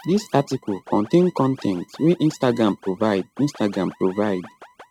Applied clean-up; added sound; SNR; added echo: neural mask model RNNoise.